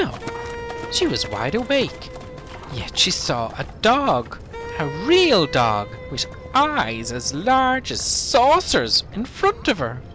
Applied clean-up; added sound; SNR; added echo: none; Livestock, farm animals, working animals + Wind instrument, woodwind instrument; 13 dB; none.